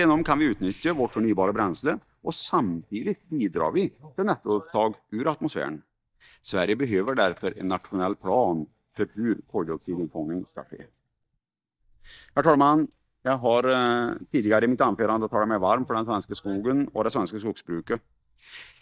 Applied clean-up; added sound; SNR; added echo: neural mask model DeepFilterNet 3.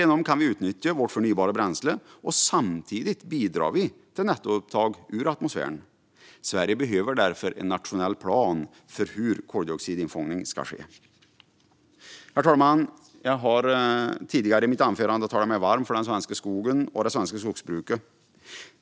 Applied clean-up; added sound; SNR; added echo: none; none; none; none.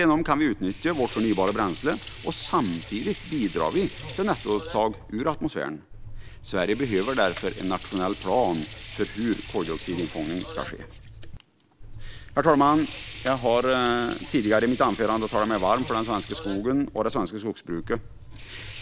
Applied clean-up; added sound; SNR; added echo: none; Sink (filling or washing) / Water; 10 dB; none.